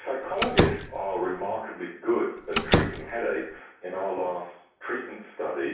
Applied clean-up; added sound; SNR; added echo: none; Slam; -3 dB; reverberation time 0.6 s.